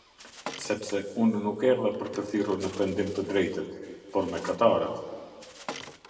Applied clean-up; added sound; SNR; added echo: none; Bird; 17 dB; reverberation time 1.7 s.